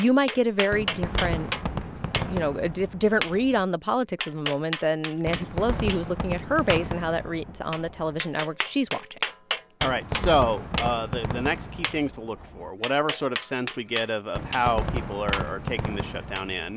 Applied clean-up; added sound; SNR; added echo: none; Fireworks + Tap; 3 dB; none.